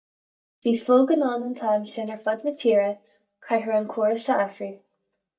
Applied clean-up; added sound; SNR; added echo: neural mask model DeepFilterNet 3.